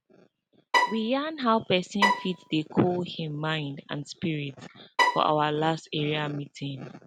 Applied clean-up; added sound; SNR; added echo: none; Bowed string instrument; -1 dB; none.